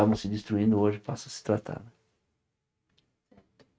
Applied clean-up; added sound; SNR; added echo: neural mask model RNNoise.